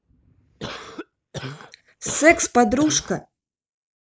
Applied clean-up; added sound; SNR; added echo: neural mask model Resemble Enhance denoiser.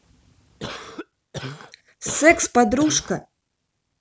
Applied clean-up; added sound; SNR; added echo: none; Cough; 12 dB; none.